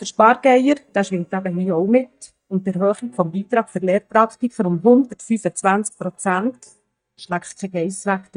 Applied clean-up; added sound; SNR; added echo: neural mask model DeepFilterNet 3.